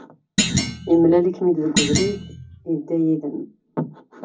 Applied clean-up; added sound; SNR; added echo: none; Thump, thud; 3 dB; reverberation time 0.4 s.